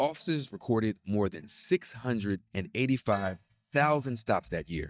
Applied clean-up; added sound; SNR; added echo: neural mask model DeepFilterNet 3.